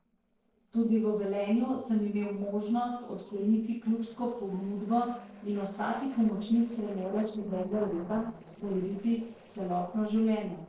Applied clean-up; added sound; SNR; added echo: neural separator model SepFormer DNS4.